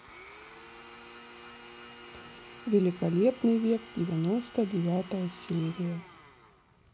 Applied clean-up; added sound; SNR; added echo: none; Domestic sounds, home sounds; 18 dB; none.